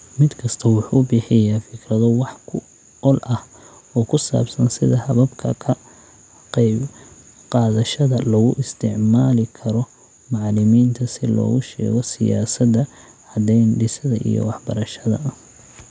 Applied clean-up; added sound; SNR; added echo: none; none; none; none.